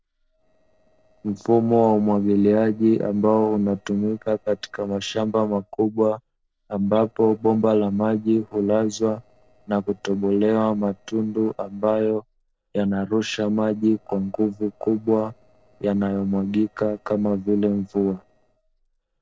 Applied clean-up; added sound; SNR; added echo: neural separator model SepFormer DNS4.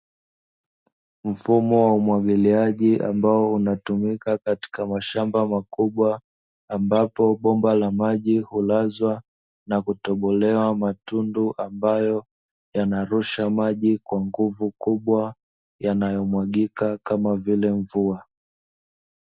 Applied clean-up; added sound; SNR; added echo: none; none; none; none.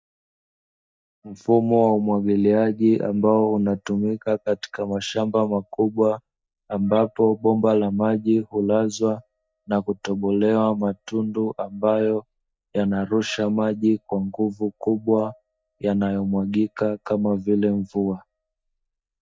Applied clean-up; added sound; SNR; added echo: neural mask model DeepFilterNet 3.